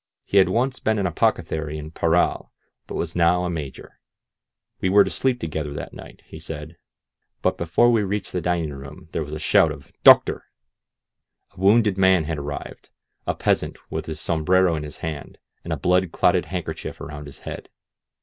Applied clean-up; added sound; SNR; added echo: none; none; none; none.